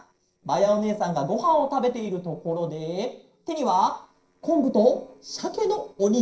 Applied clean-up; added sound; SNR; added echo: neural separator model SepFormer DNS4.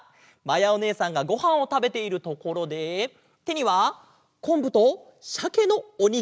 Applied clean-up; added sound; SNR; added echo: none; none; none; none.